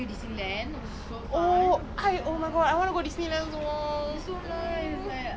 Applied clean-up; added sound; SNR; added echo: none; Fixed-wing aircraft, airplane; 11 dB; none.